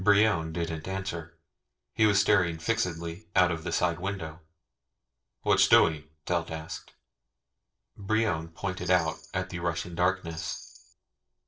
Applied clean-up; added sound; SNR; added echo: neural separator model SepFormer DNS4.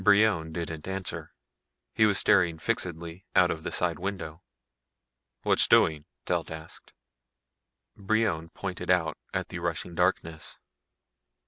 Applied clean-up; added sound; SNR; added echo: none; none; none; none.